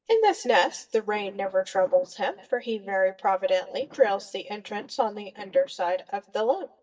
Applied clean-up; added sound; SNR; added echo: neural mask model DeepFilterNet 3.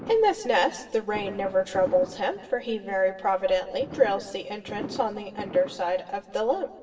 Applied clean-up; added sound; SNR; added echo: none; Fireworks; 16 dB; reverberation time 1.3 s.